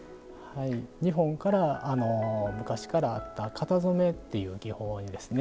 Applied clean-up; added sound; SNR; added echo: none; none; none; none.